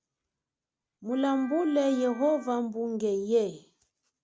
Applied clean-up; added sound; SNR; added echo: none; Wind instrument, woodwind instrument; 19 dB; none.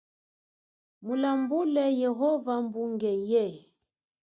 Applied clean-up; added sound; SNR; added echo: neural mask model DeepFilterNet 3.